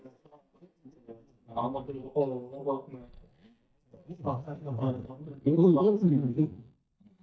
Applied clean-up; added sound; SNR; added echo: neural mask model DeepFilterNet 3.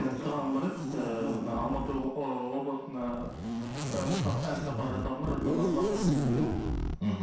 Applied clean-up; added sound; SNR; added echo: none; Zipper (clothing); -1 dB; reverberation time 0.7 s.